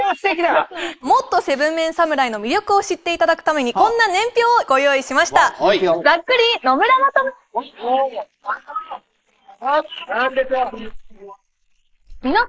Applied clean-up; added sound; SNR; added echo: neural mask model Resemble Enhance denoiser.